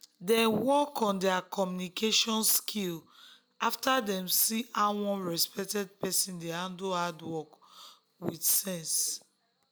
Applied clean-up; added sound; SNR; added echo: none; none; none; none.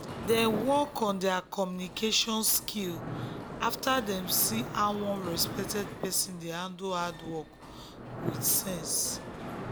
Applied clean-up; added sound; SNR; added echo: none; Mechanisms; 9 dB; none.